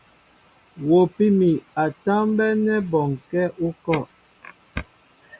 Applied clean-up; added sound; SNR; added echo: none; none; none; none.